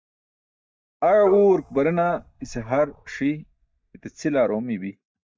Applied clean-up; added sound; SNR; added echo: neural mask model DeepFilterNet 3.